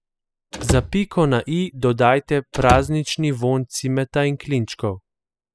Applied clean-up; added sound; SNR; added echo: classical method spectral subtraction.